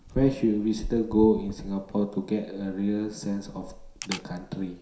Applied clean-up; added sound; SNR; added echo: none; Camera; 13 dB; reverberation time 0.7 s.